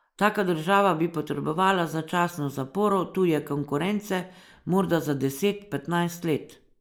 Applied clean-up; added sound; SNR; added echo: neural mask model Resemble Enhance denoiser.